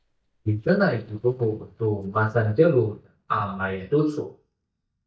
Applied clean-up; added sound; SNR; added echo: neural mask model DeepFilterNet 3.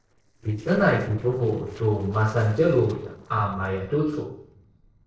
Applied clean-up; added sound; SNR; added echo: neural separator model SepFormer DNS4.